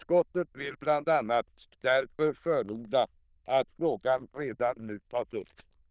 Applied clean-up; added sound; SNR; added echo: neural diffusion model UNIVERSE++.